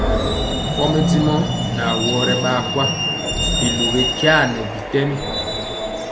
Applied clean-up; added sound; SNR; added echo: none; Truck + Animal; -1 dB; none.